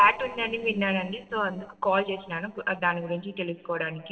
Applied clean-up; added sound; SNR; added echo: neural separator model SepFormer DNS4.